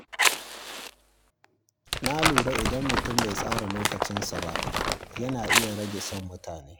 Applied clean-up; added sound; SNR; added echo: none; Fire + Crumpling, crinkling; -4 dB; none.